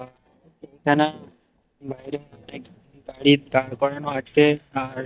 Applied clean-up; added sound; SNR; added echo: neural mask model DeepFilterNet 3.